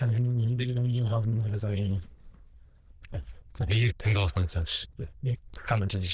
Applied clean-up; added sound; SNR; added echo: neural diffusion model UNIVERSE++.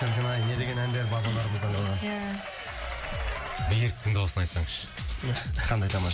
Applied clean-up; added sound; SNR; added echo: none; none; none; none.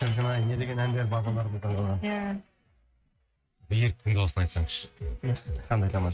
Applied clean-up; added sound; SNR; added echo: neural mask model RNNoise.